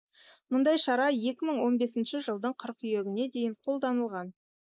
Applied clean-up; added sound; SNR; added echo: neural mask model Resemble Enhance denoiser.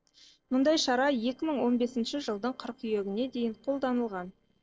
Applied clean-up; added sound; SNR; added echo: neural separator model SepFormer DNS4.